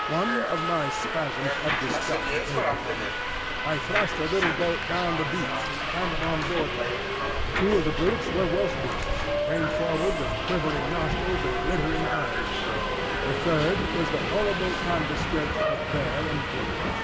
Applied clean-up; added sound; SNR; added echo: none; Subway, metro, underground; -2 dB; none.